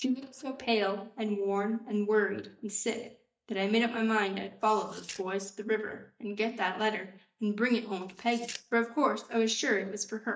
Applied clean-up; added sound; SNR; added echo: neural mask model DeepFilterNet 3.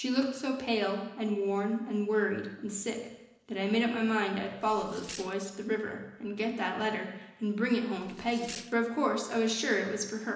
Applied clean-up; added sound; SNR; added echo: neural separator model SepFormer DNS4.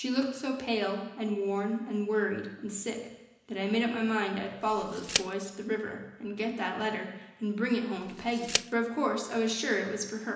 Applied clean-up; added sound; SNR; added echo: none; Tick; 7 dB; reverberation time 1.0 s.